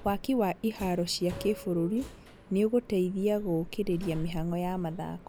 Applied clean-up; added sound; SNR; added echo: none; Subway, metro, underground; 13 dB; none.